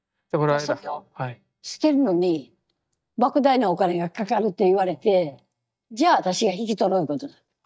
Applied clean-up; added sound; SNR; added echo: neural mask model DeepFilterNet 3.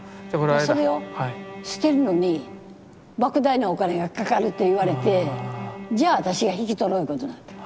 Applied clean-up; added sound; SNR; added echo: none; Bowed string instrument; 17 dB; none.